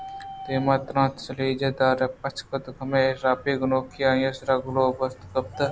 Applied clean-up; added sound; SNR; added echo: none; Bird; 20 dB; none.